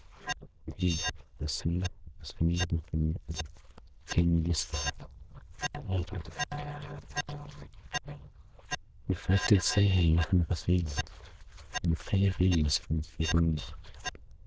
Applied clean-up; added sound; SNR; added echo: neural diffusion model UNIVERSE++.